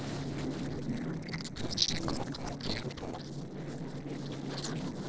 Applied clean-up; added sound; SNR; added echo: neural separator model SepFormer DNS4.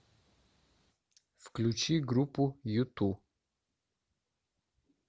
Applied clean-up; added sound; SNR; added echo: none; none; none; none.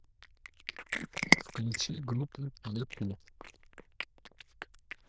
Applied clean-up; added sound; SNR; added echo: neural diffusion model UNIVERSE++.